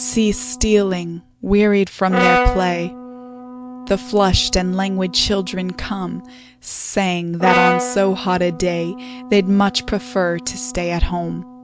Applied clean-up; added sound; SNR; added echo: none; Brass instrument; 7 dB; none.